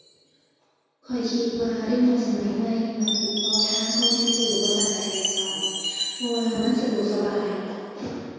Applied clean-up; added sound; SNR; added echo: none; Chime; 3 dB; reverberation time 2.2 s.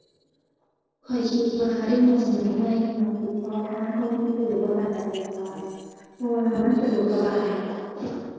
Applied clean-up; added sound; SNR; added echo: neural separator model SepFormer DNS4.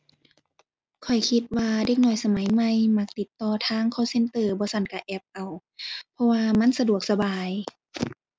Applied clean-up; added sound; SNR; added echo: none; none; none; none.